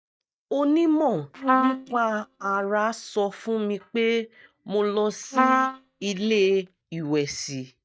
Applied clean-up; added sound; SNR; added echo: neural mask model DeepFilterNet 3.